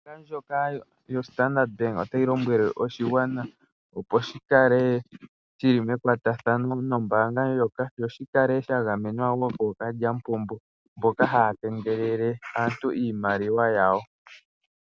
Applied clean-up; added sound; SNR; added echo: none; none; none; none.